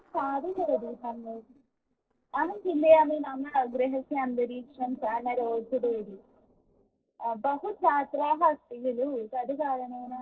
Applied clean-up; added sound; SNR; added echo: neural separator model SepFormer DNS4.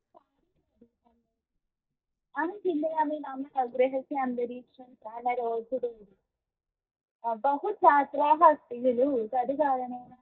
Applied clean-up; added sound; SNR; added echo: neural mask model DeepFilterNet 3.